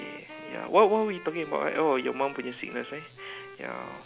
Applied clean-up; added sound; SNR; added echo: none; Wind instrument, woodwind instrument; 17 dB; none.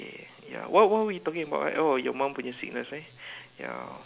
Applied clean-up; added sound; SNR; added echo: none; none; none; none.